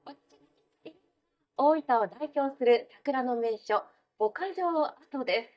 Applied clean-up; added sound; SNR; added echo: neural mask model DeepFilterNet 3.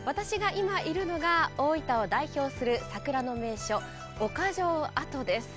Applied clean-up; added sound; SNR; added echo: none; none; none; none.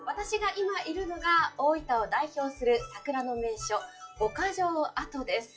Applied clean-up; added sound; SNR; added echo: classical method WPE with log-MMSE.